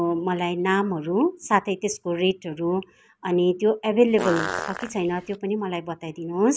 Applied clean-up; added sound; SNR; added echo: none; Fart; 7 dB; none.